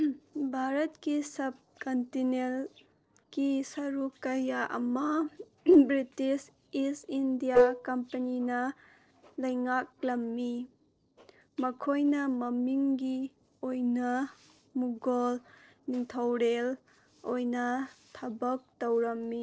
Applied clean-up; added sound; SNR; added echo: neural separator model SepFormer DNS4.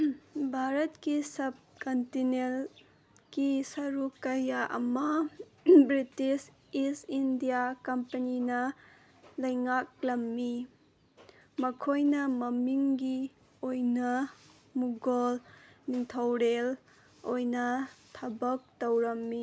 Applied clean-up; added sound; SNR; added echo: none; none; none; none.